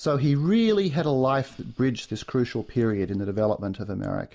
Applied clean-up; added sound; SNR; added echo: none; none; none; none.